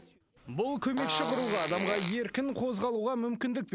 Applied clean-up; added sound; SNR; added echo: none; Fart; 4 dB; none.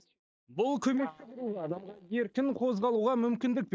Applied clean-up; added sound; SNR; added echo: neural mask model DeepFilterNet 3.